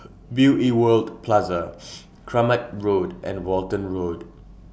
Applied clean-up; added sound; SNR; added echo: none; none; none; none.